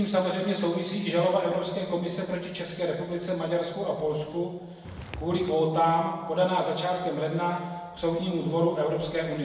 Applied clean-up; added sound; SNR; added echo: none; Walk, footsteps; 12 dB; reverberation time 1.3 s.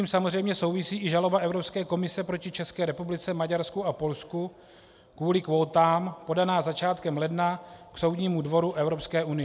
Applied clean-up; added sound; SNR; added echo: none; none; none; none.